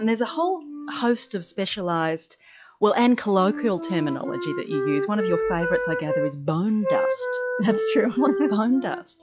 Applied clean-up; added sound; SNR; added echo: classical method log-MMSE.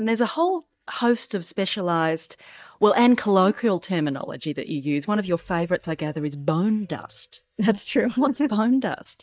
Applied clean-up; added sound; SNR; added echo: neural mask model DeepFilterNet 3.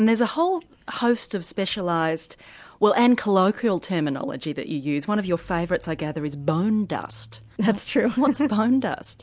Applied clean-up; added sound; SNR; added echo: none; none; none; none.